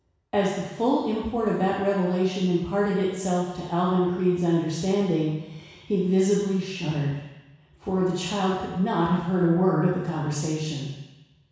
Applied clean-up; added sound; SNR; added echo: none; none; none; reverberation time 1.1 s.